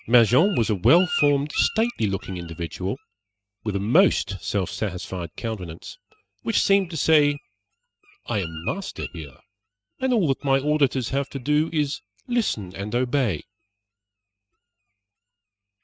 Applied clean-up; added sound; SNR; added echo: neural mask model RNNoise.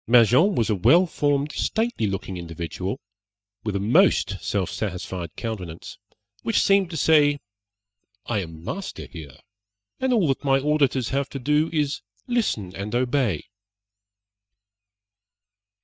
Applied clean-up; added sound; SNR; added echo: neural mask model DeepFilterNet 3.